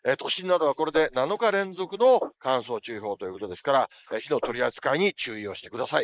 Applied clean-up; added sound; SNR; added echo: neural mask model Resemble Enhance denoiser.